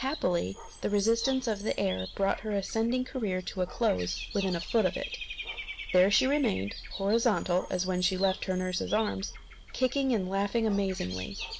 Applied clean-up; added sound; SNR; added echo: none; Bird / Dog; 12 dB; none.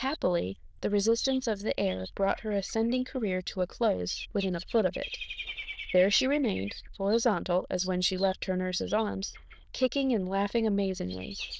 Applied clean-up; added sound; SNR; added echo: neural diffusion model UNIVERSE++.